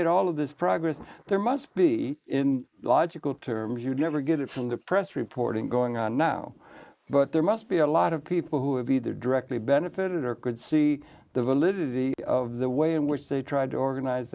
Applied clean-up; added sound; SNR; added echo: neural mask model Resemble Enhance denoiser.